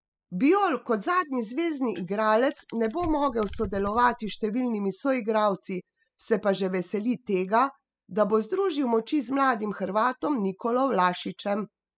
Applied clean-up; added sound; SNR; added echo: classical method spectral subtraction.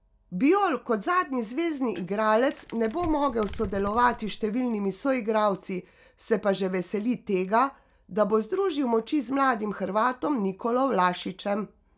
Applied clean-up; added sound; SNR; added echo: none; Crumpling, crinkling; 14 dB; none.